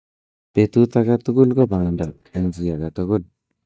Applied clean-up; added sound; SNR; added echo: neural mask model DeepFilterNet 3.